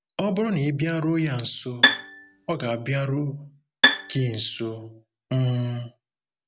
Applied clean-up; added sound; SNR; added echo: none; Bowed string instrument; -3 dB; none.